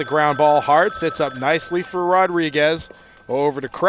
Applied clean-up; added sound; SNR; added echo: none; Telephone; 18 dB; none.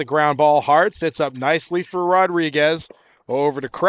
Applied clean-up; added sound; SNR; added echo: neural mask model Resemble Enhance denoiser.